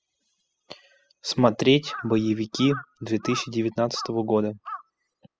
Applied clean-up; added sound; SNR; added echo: classical method spectral subtraction.